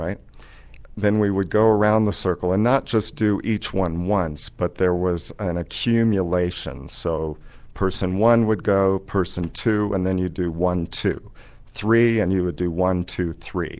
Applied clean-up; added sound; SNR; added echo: none; none; none; none.